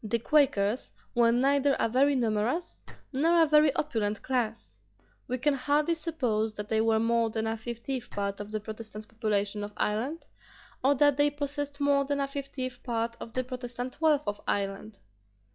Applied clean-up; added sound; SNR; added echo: classical method log-MMSE.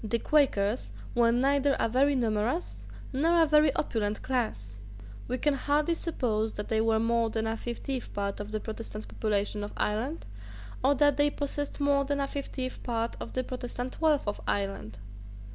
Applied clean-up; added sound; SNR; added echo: none; none; none; none.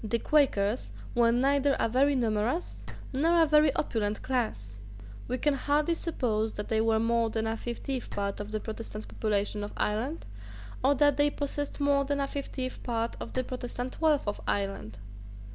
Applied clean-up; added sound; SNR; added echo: none; Chink, clink; 16 dB; none.